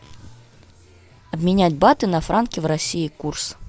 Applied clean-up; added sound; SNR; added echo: none; none; none; none.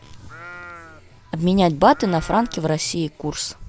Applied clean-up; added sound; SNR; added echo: none; Livestock, farm animals, working animals; 19 dB; none.